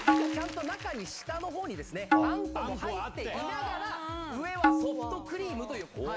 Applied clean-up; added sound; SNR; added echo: none; Tabla; -4 dB; none.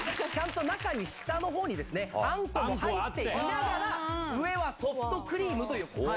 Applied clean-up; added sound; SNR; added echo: none; none; none; none.